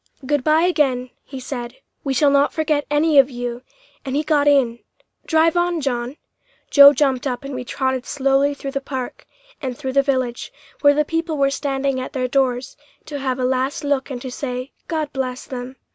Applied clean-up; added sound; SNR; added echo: none; none; none; none.